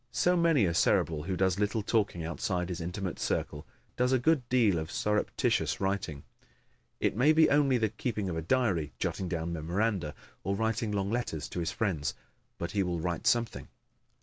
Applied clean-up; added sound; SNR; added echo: none; none; none; none.